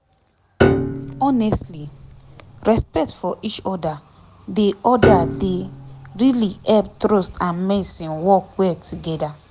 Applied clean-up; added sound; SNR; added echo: none; Piano; 4 dB; none.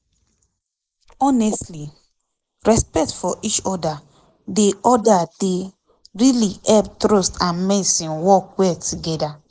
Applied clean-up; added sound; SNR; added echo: neural mask model Resemble Enhance denoiser.